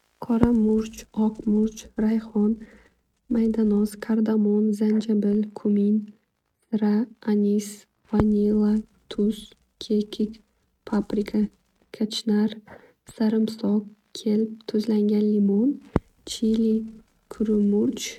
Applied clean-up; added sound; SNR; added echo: neural mask model RNNoise.